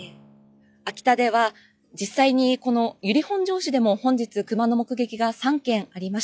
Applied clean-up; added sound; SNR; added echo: classical method log-MMSE.